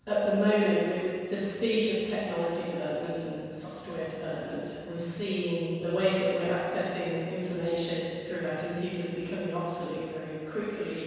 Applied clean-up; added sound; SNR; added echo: none; none; none; reverberation time 1.9 s.